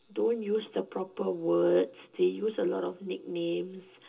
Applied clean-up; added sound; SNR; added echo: none; none; none; reverberation time 0.2 s.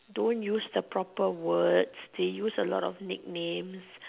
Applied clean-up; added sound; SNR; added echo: none; none; none; none.